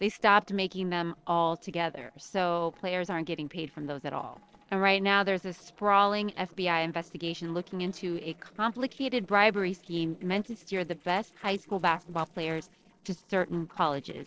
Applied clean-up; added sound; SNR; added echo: neural separator model SepFormer DNS4.